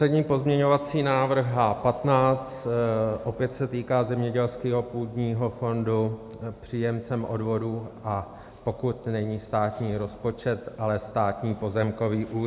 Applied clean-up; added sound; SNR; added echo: none; none; none; none.